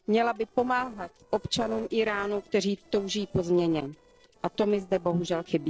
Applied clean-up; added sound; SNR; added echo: neural separator model SepFormer DNS4.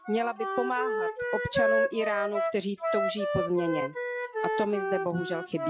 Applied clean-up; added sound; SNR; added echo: classical method log-MMSE.